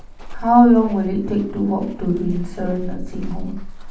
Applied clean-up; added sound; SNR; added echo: none; Walk, footsteps; 9 dB; reverberation time 0.4 s.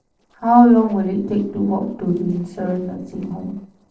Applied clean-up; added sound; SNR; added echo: neural separator model SepFormer DNS4.